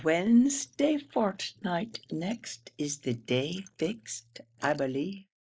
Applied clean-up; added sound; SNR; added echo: neural mask model Resemble Enhance denoiser.